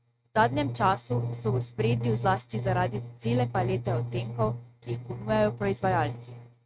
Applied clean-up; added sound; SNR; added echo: neural mask model RNNoise.